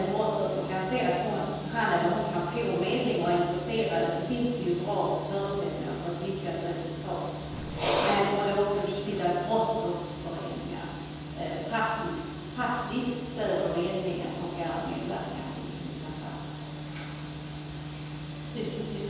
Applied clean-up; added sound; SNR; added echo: none; Explosion; 15 dB; reverberation time 1.2 s.